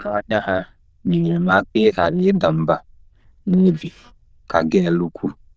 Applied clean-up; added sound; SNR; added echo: neural diffusion model UNIVERSE++.